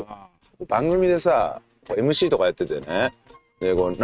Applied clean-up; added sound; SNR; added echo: neural mask model RNNoise.